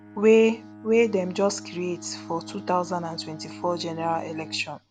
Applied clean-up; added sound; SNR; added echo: none; Bowed string instrument; 16 dB; none.